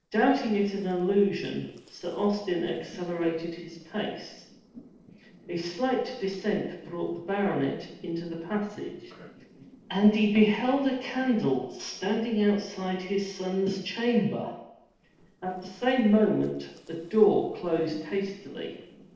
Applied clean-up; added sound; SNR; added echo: neural separator model SepFormer DNS4.